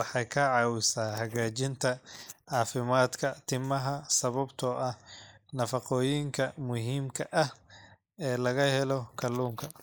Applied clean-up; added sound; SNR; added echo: neural mask model Resemble Enhance denoiser.